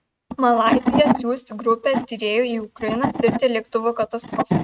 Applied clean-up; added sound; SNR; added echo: neural mask model RNNoise.